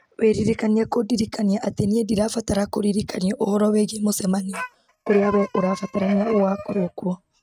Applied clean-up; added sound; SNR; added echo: neural mask model RNNoise.